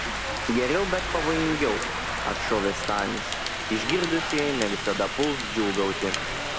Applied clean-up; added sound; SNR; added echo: none; Rain; 2 dB; none.